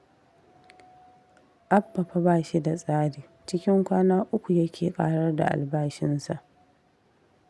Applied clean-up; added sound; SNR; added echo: none; none; none; none.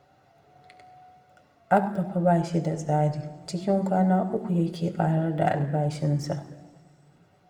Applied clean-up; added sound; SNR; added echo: none; none; none; reverberation time 1.4 s.